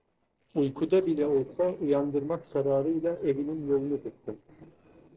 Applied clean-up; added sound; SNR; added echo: neural separator model SepFormer DNS4.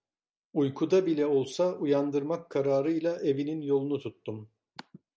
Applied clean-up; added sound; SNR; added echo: none; none; none; none.